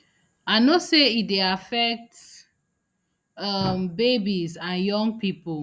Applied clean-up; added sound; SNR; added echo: none; none; none; none.